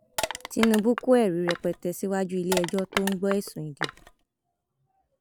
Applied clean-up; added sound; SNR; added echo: none; Crushing; 7 dB; none.